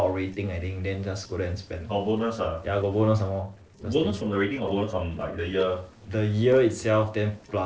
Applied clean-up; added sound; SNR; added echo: neural separator model SepFormer DNS4.